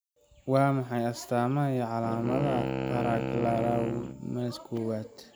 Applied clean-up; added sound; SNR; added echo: none; Wind instrument, woodwind instrument; 5 dB; none.